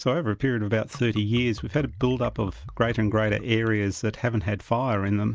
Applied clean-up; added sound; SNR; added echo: none; Liquid; 16 dB; none.